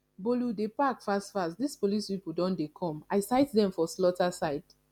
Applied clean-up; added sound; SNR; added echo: none; none; none; none.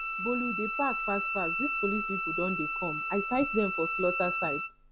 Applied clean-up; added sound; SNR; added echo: none; Bowed string instrument; 0 dB; none.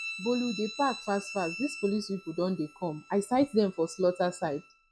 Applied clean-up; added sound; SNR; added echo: classical method log-MMSE.